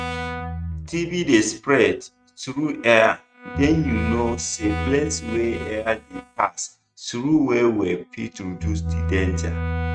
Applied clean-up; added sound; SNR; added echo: neural mask model RNNoise.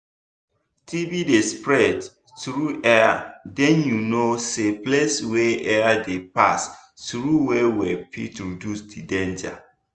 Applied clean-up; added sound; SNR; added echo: none; none; none; none.